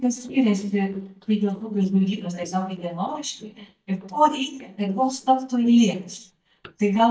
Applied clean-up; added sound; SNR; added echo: neural mask model DeepFilterNet 3.